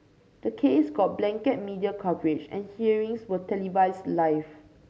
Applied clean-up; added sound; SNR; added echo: none; none; none; none.